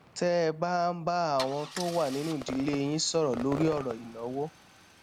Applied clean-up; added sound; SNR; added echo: none; Fireworks + Idling / Engine starting / Car; 13 dB; none.